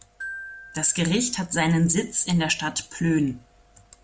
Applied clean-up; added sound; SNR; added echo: none; Glockenspiel; 18 dB; none.